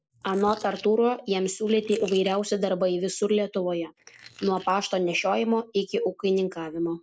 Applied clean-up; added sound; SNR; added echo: neural mask model Resemble Enhance denoiser.